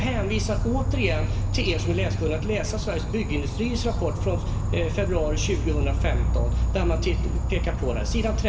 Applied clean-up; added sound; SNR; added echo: none; Insect; -4 dB; reverberation time 1.6 s.